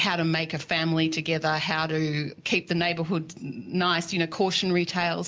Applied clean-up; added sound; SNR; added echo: none; none; none; none.